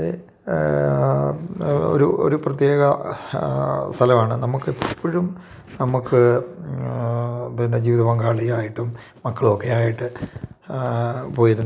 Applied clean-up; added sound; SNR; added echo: none; none; none; none.